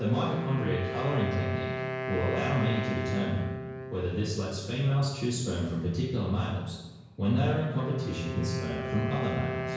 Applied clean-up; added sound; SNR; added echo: none; Wind instrument, woodwind instrument; 7 dB; reverberation time 1.0 s.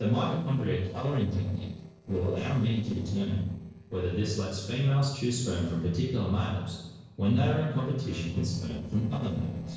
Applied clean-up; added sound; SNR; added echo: neural separator model SepFormer DNS4.